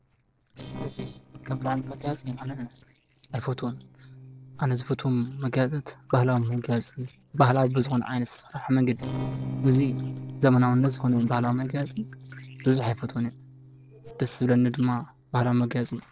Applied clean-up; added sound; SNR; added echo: neural separator model SepFormer DNS4.